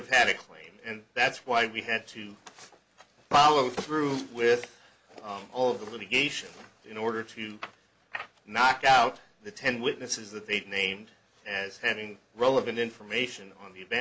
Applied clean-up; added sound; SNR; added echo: none; none; none; none.